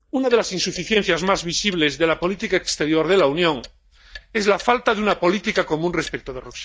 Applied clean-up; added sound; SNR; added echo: neural mask model DeepFilterNet 3.